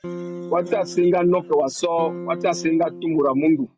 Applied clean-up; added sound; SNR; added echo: none; Electric guitar / Strum; 13 dB; none.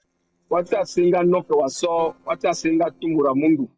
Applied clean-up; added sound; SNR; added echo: neural separator model SepFormer DNS4.